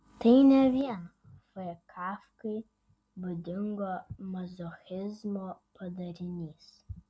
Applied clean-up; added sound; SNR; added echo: none; none; none; none.